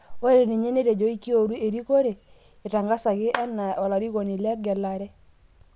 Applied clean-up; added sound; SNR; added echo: none; Clapping; 14 dB; none.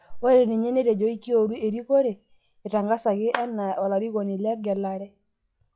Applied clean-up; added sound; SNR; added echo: classical method log-MMSE.